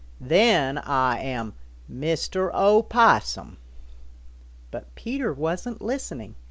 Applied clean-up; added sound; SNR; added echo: none; none; none; none.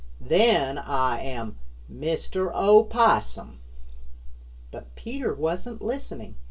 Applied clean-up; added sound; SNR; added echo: none; none; none; reverberation time 0.2 s.